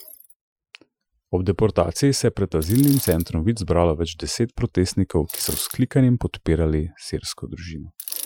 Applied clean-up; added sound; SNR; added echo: classical method Wiener filter.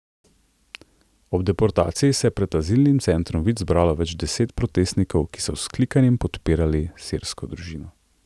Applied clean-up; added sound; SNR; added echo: none; none; none; none.